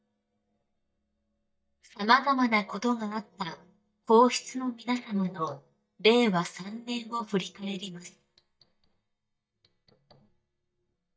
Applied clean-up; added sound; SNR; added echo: neural mask model DeepFilterNet 3.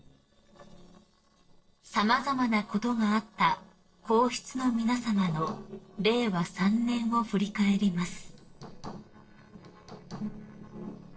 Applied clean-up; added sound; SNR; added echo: neural separator model SepFormer DNS4.